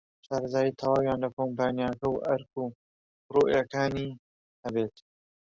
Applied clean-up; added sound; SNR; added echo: none; none; none; none.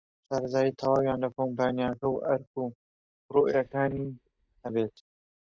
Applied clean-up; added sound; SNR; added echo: neural mask model DeepFilterNet 3.